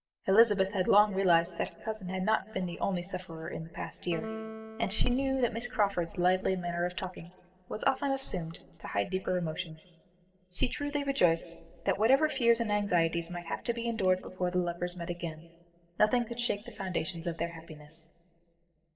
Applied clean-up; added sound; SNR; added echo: neural separator model SepFormer DNS4.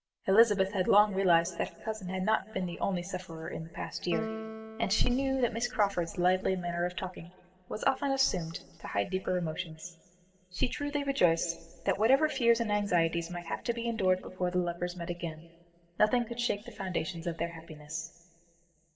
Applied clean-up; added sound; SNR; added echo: none; Piano; 13 dB; reverberation time 1.9 s.